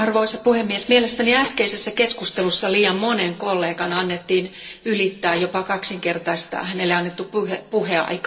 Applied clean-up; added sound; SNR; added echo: neural separator model SepFormer DNS4.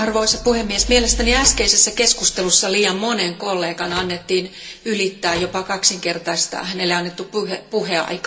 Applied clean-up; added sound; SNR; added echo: none; Telephone; 18 dB; reverberation time 0.2 s.